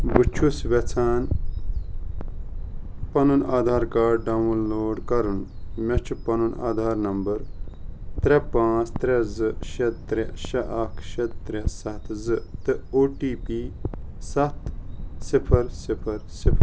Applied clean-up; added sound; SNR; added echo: none; Bird vocalization, bird call, bird song; 15 dB; none.